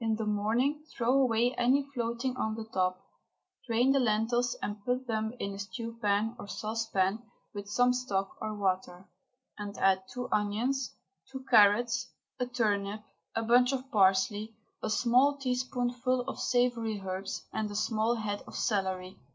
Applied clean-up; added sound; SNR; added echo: none; none; none; none.